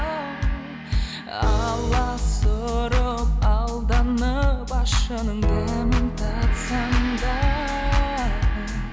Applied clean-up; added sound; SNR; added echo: none; Gong; 17 dB; none.